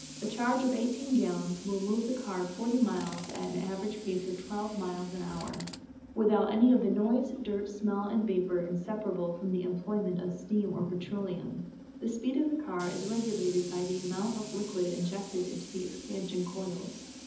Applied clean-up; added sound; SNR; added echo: none; Tools; 15 dB; reverberation time 0.8 s.